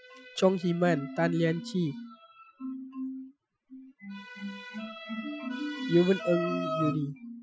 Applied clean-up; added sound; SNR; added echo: classical method Wiener filter.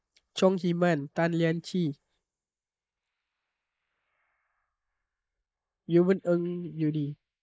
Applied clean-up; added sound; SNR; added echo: neural mask model Resemble Enhance denoiser.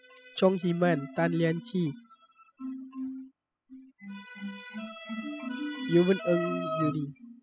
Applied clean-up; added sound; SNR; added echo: classical method spectral subtraction.